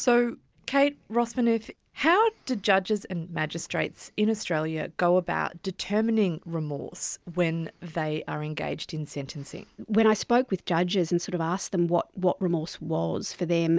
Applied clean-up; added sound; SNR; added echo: none; none; none; none.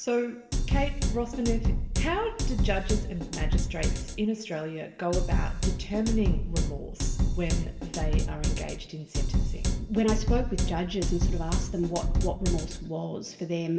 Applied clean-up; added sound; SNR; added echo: none; Drum kit; -5 dB; reverberation time 1.6 s.